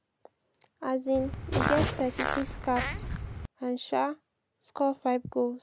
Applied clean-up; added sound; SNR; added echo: none; Fart; 0 dB; none.